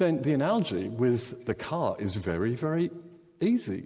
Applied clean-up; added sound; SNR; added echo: none; none; none; none.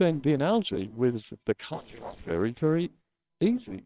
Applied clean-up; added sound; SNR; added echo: neural separator model SepFormer WHAMR!.